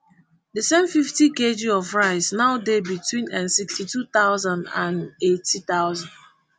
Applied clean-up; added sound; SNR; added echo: none; none; none; none.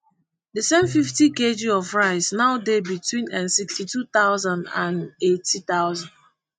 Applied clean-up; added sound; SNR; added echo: neural mask model RNNoise.